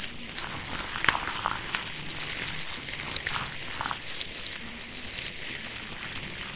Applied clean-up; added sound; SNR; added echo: neural separator model SepFormer WHAMR!.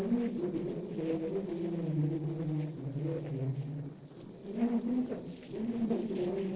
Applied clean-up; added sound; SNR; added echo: neural separator model SepFormer DNS4.